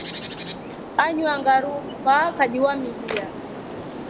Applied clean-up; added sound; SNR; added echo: none; Bird + Camera; 9 dB; none.